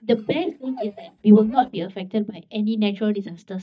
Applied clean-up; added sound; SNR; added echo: neural mask model DeepFilterNet 3.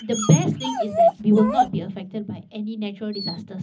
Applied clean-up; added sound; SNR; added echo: none; Dog; 3 dB; reverberation time 0.4 s.